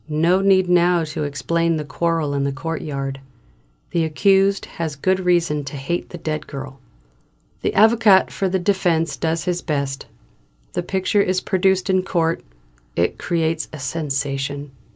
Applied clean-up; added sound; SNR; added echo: none; none; none; none.